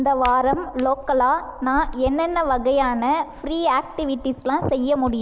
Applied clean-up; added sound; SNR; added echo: none; Hands; 15 dB; none.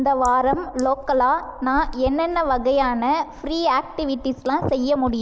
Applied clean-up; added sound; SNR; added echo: neural mask model Resemble Enhance denoiser.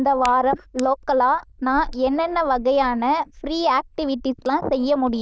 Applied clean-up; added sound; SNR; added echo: neural diffusion model UNIVERSE++.